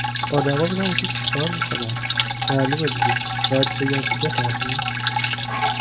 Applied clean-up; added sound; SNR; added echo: none; Drip; -4 dB; reverberation time 0.8 s.